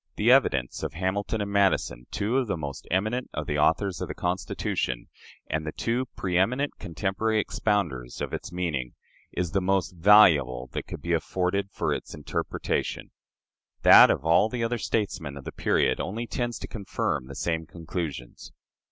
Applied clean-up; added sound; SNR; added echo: none; none; none; none.